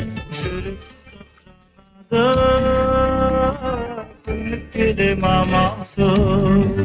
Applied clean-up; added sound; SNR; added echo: neural mask model RNNoise.